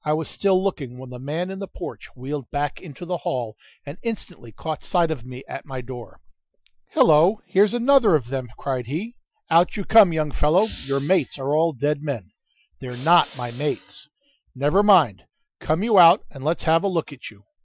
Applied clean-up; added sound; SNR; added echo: classical method Wiener filter.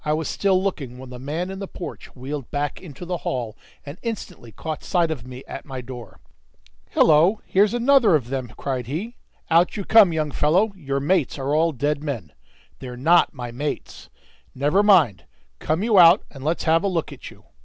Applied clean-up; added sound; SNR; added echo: none; none; none; none.